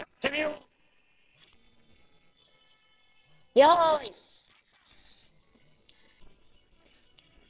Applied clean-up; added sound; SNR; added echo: neural separator model SepFormer WHAMR!.